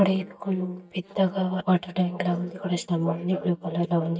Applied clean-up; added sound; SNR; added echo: neural mask model DeepFilterNet 3.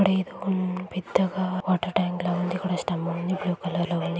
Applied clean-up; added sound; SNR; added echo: none; none; none; none.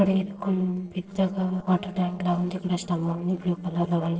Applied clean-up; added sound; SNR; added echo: neural separator model SepFormer DNS4.